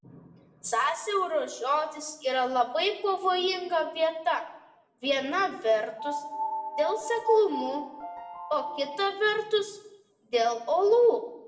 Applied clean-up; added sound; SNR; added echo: none; Piano; 6 dB; reverberation time 0.6 s.